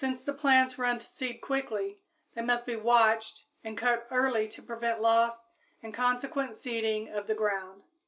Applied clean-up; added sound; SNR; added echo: none; none; none; none.